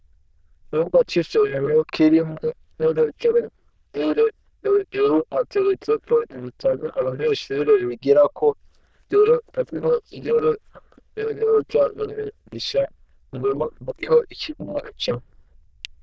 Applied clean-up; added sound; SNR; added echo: neural diffusion model UNIVERSE++.